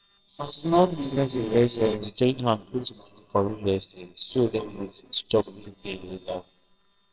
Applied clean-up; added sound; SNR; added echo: neural separator model SepFormer WHAMR!.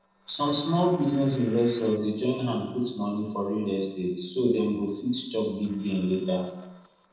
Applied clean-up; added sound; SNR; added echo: neural separator model SepFormer DNS4.